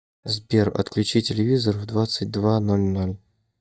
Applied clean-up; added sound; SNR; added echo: neural mask model DeepFilterNet 3.